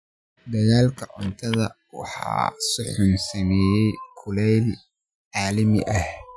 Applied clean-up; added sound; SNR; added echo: classical method Wiener filter.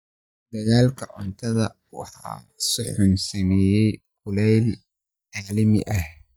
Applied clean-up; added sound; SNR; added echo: neural mask model DeepFilterNet 3.